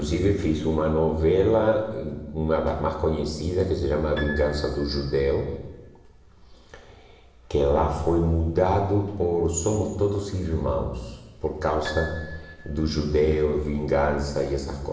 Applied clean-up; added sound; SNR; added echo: none; Piano; 17 dB; reverberation time 1.1 s.